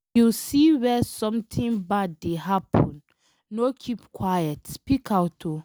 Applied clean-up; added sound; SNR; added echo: none; none; none; none.